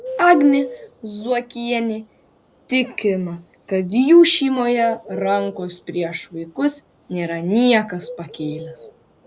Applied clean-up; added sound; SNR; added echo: none; Bird; 16 dB; none.